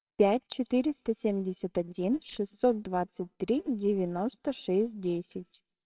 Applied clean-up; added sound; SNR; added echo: neural separator model SepFormer WHAMR!.